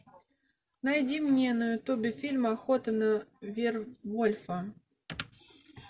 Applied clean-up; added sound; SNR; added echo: none; none; none; none.